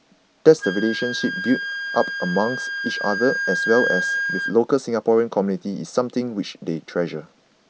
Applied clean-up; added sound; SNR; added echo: none; Wind instrument, woodwind instrument; 6 dB; none.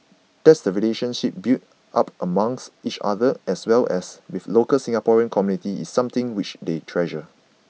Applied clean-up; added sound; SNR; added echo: none; none; none; none.